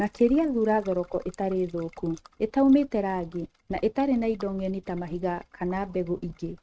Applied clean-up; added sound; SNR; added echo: neural mask model RNNoise.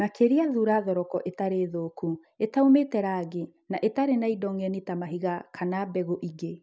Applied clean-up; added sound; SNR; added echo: none; none; none; none.